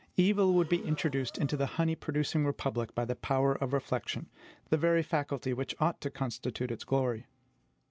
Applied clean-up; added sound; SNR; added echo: none; Breathing; 20 dB; none.